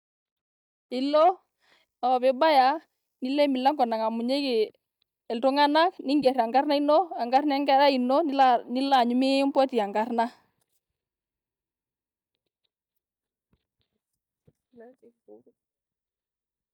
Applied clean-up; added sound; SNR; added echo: neural mask model DeepFilterNet 3.